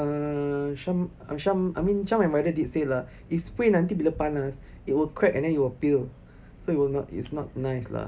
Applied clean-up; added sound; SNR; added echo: none; none; none; none.